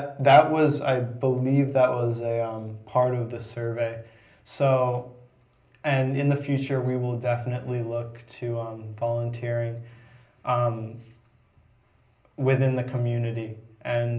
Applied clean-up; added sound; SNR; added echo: none; none; none; reverberation time 0.5 s.